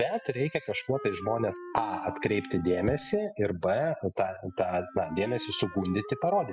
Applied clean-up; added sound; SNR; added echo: classical method spectral subtraction.